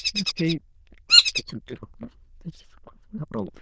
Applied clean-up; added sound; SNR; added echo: neural diffusion model UNIVERSE++.